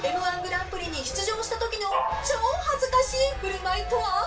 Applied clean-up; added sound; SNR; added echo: none; Dog; 7 dB; reverberation time 0.3 s.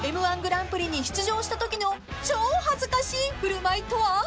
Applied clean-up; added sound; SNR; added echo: none; none; none; none.